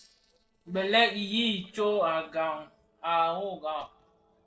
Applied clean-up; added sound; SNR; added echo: neural separator model SepFormer DNS4.